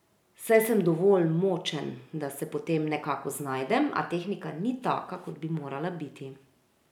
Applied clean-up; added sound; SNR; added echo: none; none; none; none.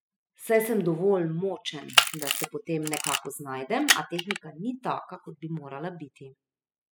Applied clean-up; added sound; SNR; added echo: classical method spectral subtraction.